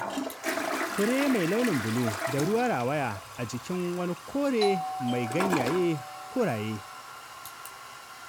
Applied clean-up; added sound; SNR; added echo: none; Toilet flush + Doorbell; 5 dB; none.